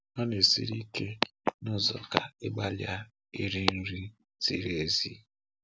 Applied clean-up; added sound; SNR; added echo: none; none; none; none.